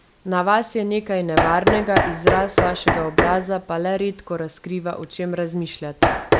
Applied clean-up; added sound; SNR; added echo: none; Knock; 0 dB; none.